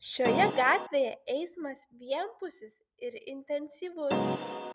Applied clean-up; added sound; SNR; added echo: none; Keyboard (musical); 0 dB; none.